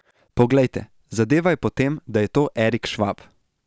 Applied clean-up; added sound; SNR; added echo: none; none; none; none.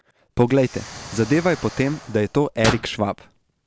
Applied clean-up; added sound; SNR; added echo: none; Explosion; 11 dB; none.